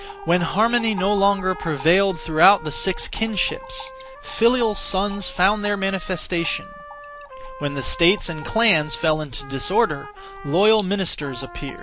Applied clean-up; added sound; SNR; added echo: none; Trumpet + Trickle, dribble / Splash, splatter; 15 dB; none.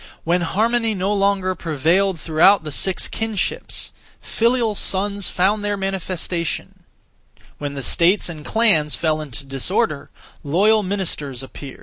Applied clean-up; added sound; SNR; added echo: none; none; none; none.